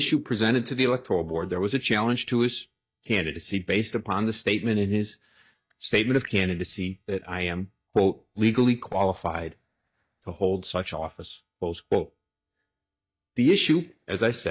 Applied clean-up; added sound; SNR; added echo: neural mask model DeepFilterNet 3.